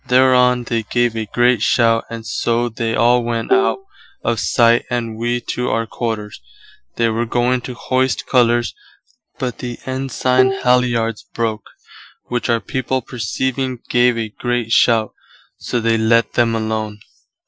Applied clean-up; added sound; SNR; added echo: classical method Wiener filter.